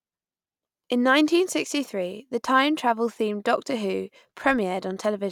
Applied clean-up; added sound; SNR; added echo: none; none; none; none.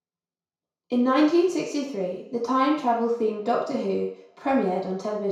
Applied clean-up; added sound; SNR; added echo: none; none; none; reverberation time 0.6 s.